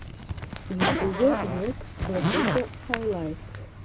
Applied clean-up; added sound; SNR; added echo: none; Zipper (clothing); 1 dB; none.